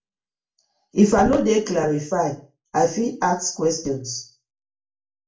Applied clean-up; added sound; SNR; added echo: none; none; none; reverberation time 0.3 s.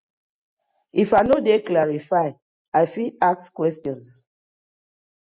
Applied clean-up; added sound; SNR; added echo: none; none; none; none.